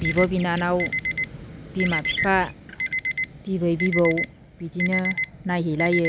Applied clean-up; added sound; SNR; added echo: none; Alarm; 5 dB; none.